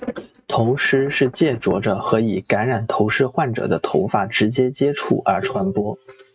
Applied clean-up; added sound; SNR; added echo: neural mask model RNNoise.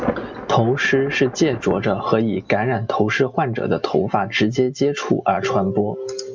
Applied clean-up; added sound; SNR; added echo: none; Thunder; 14 dB; none.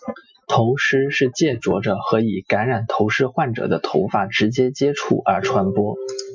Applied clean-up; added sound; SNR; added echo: classical method Wiener filter.